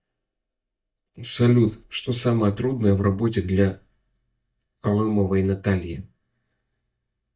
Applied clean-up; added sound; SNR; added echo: neural mask model DeepFilterNet 3.